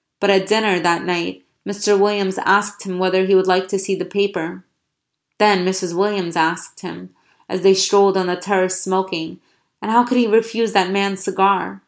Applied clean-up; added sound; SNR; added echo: none; none; none; none.